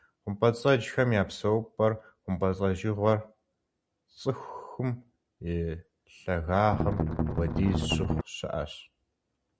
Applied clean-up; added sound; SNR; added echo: none; Strum; -1 dB; none.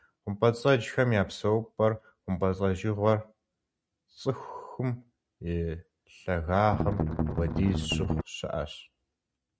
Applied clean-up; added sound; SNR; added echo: neural mask model RNNoise.